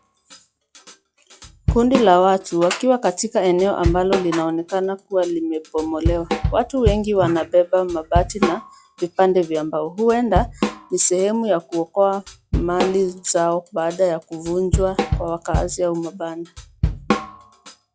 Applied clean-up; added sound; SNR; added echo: classical method log-MMSE.